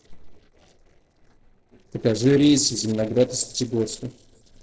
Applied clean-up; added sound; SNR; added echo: neural separator model SepFormer DNS4.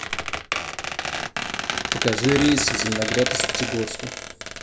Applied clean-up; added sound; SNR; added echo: none; Squeak; 1 dB; reverberation time 1.4 s.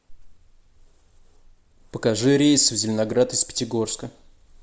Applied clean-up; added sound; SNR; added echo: none; none; none; none.